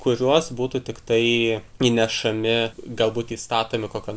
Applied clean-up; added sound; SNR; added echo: none; none; none; none.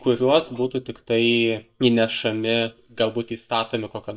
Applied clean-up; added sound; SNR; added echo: neural mask model DeepFilterNet 3.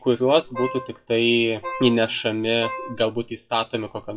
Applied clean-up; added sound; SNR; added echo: classical method WPE with log-MMSE.